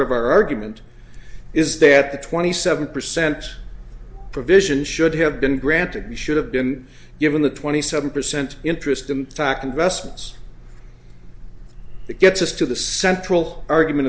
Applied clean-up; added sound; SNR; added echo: none; none; none; none.